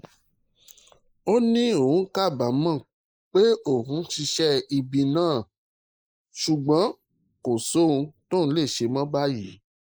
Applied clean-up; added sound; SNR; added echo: neural mask model Resemble Enhance denoiser.